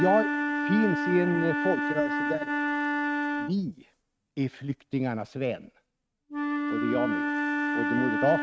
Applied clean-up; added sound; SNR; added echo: neural mask model RNNoise.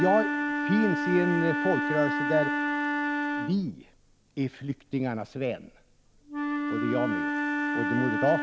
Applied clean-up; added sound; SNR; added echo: none; Wind instrument, woodwind instrument; 1 dB; none.